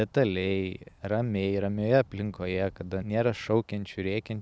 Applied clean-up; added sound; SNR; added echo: none; none; none; none.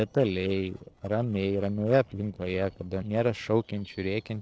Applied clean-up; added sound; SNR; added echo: neural separator model SepFormer DNS4.